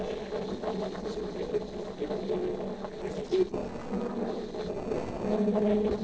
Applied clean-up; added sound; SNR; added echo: neural separator model SepFormer DNS4.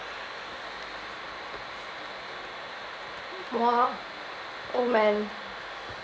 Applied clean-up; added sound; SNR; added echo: none; none; none; none.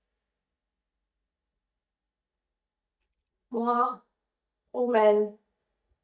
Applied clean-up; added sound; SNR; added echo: neural mask model DeepFilterNet 3.